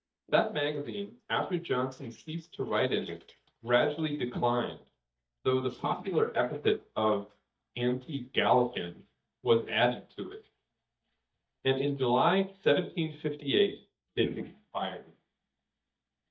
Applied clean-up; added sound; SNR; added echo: neural mask model DeepFilterNet 3.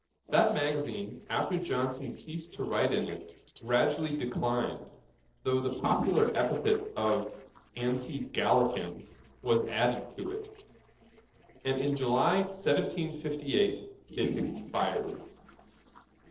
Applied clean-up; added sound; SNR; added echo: neural separator model SepFormer DNS4.